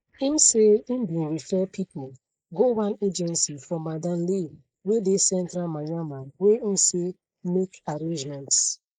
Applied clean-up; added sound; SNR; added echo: neural mask model Resemble Enhance denoiser.